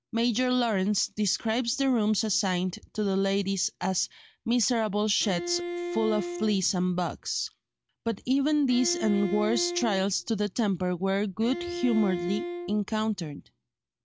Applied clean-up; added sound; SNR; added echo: none; Bowed string instrument; 7 dB; none.